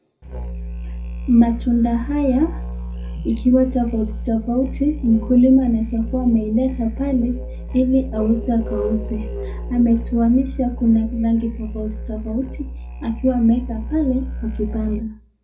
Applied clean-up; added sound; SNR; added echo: none; Musical instrument; 8 dB; reverberation time 0.4 s.